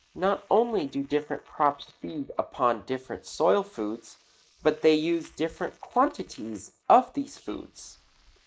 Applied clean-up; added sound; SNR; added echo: neural mask model Resemble Enhance denoiser.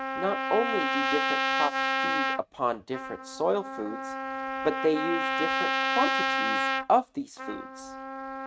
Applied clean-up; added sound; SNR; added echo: neural mask model RNNoise.